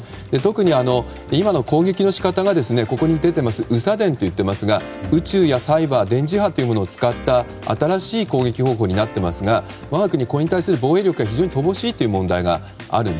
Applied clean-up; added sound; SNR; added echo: none; none; none; none.